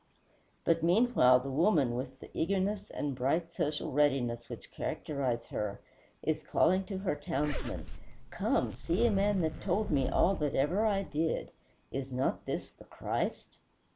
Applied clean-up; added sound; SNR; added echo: none; Zipper (clothing); 6 dB; none.